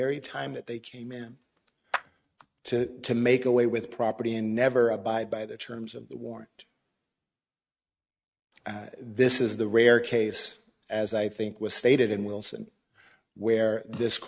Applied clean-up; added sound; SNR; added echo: neural mask model RNNoise.